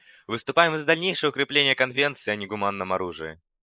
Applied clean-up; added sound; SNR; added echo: neural mask model Resemble Enhance denoiser.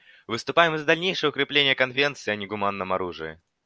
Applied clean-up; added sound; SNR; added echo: none; none; none; none.